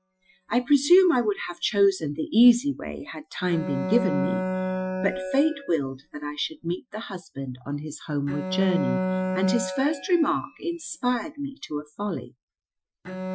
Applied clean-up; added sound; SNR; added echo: classical method Wiener filter.